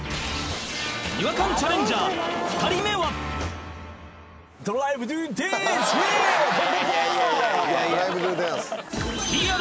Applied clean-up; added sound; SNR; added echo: none; none; none; none.